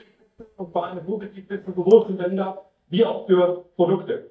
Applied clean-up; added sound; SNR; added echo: neural mask model DeepFilterNet 3.